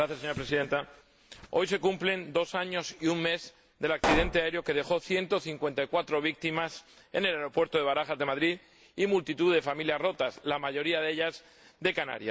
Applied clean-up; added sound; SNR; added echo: none; Explosion; 2 dB; none.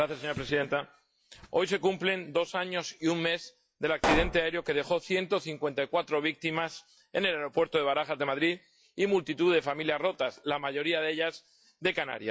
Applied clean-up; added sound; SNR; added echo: classical method log-MMSE.